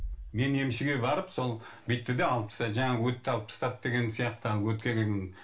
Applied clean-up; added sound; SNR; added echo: none; Bass drum; 18 dB; reverberation time 0.3 s.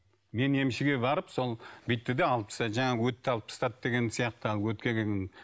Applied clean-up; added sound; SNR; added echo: none; none; none; none.